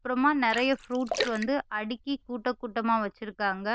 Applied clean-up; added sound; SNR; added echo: neural diffusion model UNIVERSE++.